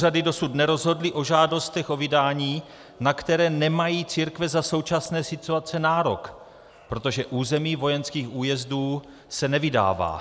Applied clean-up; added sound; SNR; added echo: none; none; none; none.